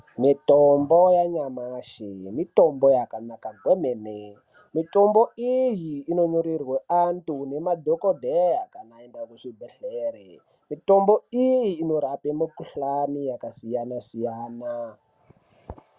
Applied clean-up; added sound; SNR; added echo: none; none; none; none.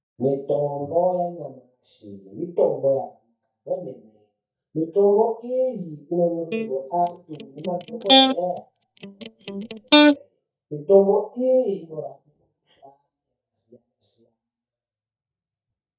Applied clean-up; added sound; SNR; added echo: neural mask model DeepFilterNet 3.